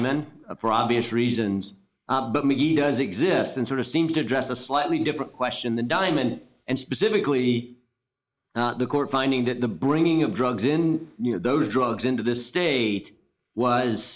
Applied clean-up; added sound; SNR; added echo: neural mask model Resemble Enhance denoiser.